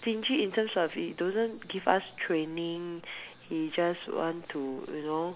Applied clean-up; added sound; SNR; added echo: none; none; none; none.